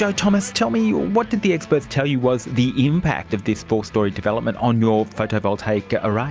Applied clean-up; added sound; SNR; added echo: none; none; none; none.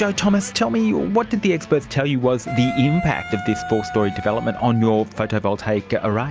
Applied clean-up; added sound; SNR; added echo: none; Wind instrument, woodwind instrument; 11 dB; none.